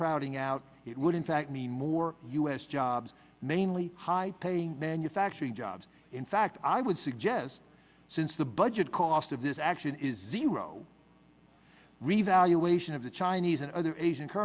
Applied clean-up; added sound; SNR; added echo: none; none; none; none.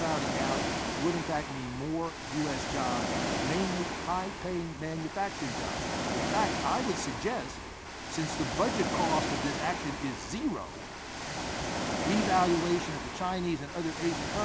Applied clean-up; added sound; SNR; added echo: none; Ocean; 1 dB; none.